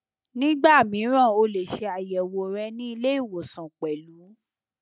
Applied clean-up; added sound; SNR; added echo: none; none; none; none.